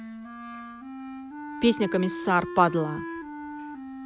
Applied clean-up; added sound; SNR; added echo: none; Wind instrument, woodwind instrument; 9 dB; none.